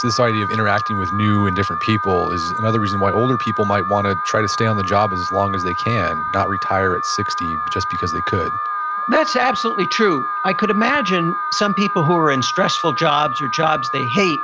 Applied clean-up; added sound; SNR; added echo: none; Alarm; 3 dB; none.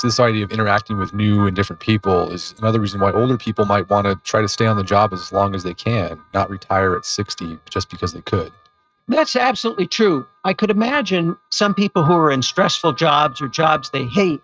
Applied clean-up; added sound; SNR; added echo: neural mask model RNNoise.